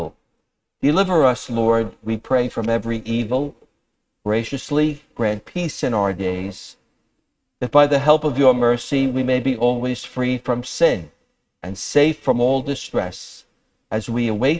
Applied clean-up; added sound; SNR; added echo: neural mask model RNNoise.